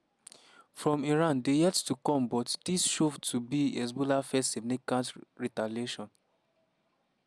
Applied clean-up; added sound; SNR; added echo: none; none; none; none.